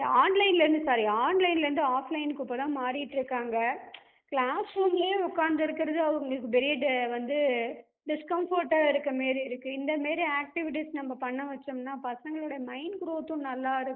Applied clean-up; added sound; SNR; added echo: neural mask model Resemble Enhance denoiser.